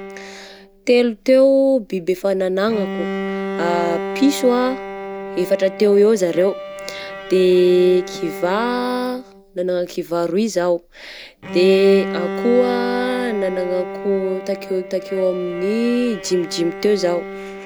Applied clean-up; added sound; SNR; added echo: none; Bowed string instrument; 10 dB; none.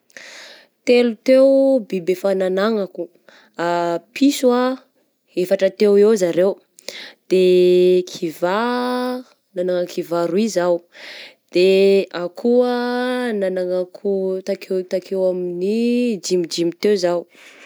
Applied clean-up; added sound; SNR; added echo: none; none; none; none.